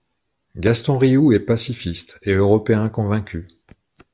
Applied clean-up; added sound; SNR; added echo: none; none; none; none.